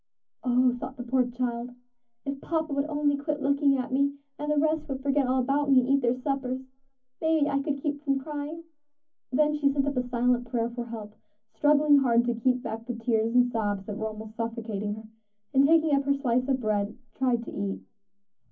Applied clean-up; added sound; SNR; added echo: none; none; none; reverberation time 0.3 s.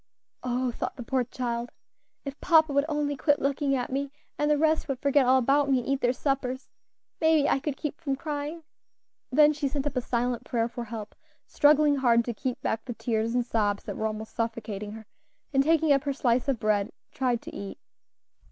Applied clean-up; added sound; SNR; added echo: none; none; none; none.